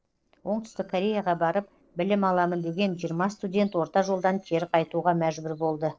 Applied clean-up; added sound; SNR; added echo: neural separator model SepFormer DNS4.